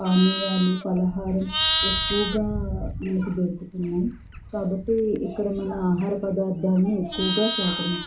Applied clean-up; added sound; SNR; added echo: none; Livestock, farm animals, working animals; 6 dB; reverberation time 0.3 s.